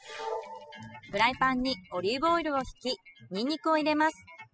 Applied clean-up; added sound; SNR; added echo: classical method spectral subtraction.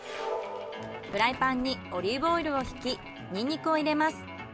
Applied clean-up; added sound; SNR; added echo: none; Crumpling, crinkling; 19 dB; none.